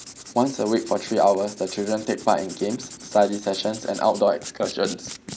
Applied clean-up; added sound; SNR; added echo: none; Writing; 16 dB; none.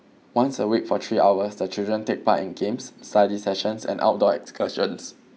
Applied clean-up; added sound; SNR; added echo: none; none; none; none.